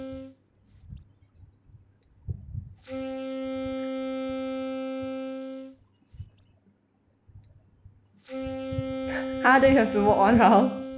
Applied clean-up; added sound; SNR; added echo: none; Wind instrument, woodwind instrument; 7 dB; none.